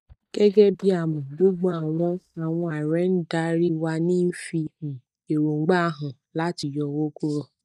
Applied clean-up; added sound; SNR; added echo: neural mask model DeepFilterNet 3.